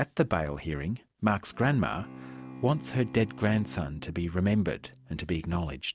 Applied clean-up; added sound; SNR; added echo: none; Bowed string instrument; 16 dB; none.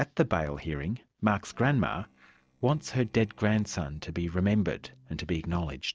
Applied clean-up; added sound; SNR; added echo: neural separator model SepFormer DNS4.